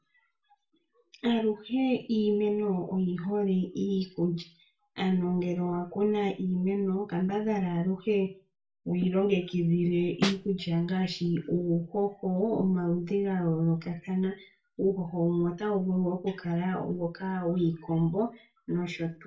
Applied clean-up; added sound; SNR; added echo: none; Snare drum; 2 dB; reverberation time 0.3 s.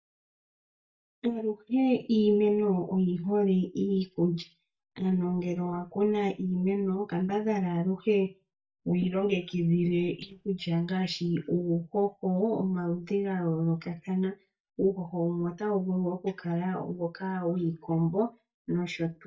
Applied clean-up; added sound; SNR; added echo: neural mask model DeepFilterNet 3.